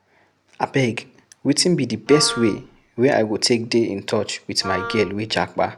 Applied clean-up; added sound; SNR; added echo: none; Wind instrument, woodwind instrument; 10 dB; none.